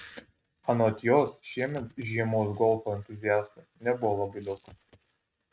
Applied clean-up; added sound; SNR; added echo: neural mask model RNNoise.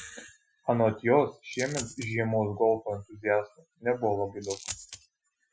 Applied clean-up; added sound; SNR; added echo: classical method Wiener filter.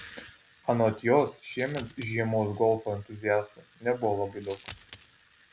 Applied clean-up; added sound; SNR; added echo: none; Coin (dropping); 11 dB; none.